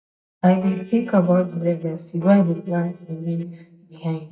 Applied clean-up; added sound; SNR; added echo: neural mask model DeepFilterNet 3.